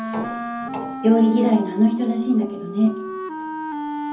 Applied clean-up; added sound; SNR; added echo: none; Wind instrument, woodwind instrument; 8 dB; reverberation time 0.7 s.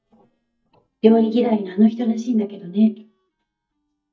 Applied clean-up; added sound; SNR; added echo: neural mask model DeepFilterNet 3.